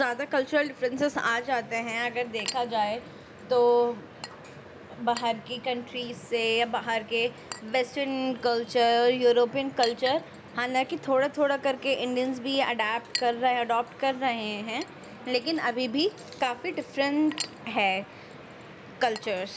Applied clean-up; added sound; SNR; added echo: none; Chink, clink; 18 dB; none.